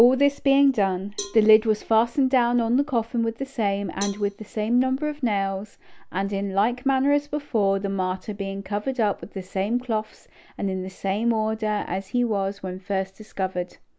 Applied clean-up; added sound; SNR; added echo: none; Cowbell; 19 dB; none.